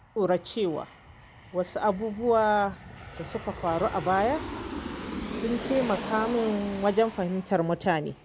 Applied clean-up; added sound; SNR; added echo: none; Aircraft; 11 dB; none.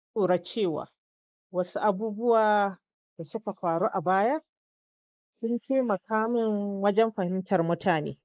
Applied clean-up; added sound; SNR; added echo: neural mask model Resemble Enhance denoiser.